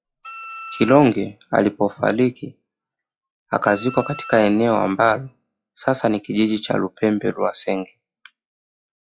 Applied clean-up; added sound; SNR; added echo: classical method log-MMSE.